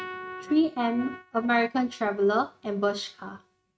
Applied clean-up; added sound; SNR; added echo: neural mask model RNNoise.